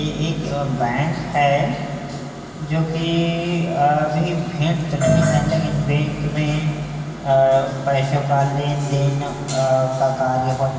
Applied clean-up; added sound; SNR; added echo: none; Bass guitar; 13 dB; reverberation time 2.5 s.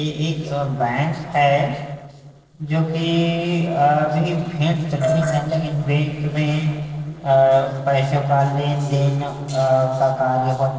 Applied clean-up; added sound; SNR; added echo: neural separator model SepFormer DNS4.